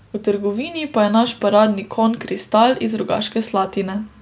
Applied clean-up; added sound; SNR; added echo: none; none; none; none.